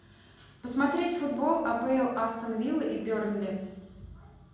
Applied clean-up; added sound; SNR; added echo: none; none; none; reverberation time 0.9 s.